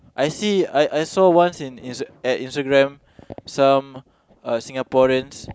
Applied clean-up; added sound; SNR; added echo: none; none; none; none.